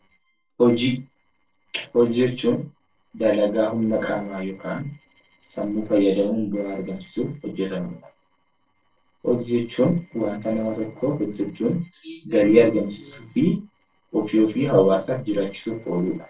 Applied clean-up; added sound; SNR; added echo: neural separator model SepFormer DNS4.